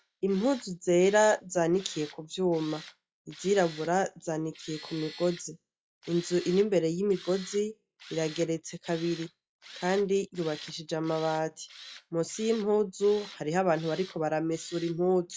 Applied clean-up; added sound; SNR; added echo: classical method log-MMSE.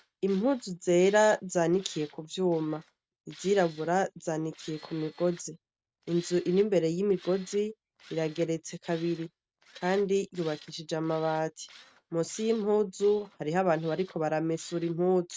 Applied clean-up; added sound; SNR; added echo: neural mask model RNNoise.